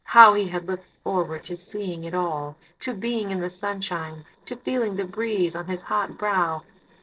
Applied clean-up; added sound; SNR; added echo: neural separator model SepFormer DNS4.